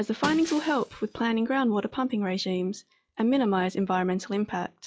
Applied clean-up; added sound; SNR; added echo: classical method log-MMSE.